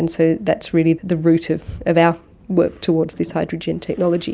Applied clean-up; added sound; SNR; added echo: none; none; none; none.